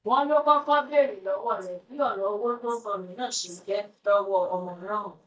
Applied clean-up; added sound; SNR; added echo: neural mask model DeepFilterNet 3.